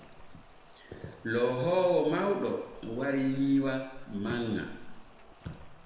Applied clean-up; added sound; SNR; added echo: none; Rain; 17 dB; reverberation time 1.0 s.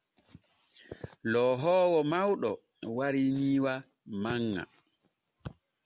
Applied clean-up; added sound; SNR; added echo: none; none; none; none.